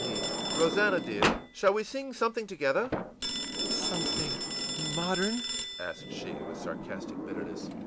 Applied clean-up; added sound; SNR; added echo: none; Sliding door + Telephone; 1 dB; none.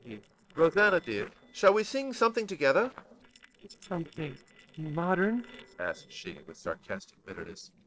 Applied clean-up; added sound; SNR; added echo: neural separator model SepFormer DNS4.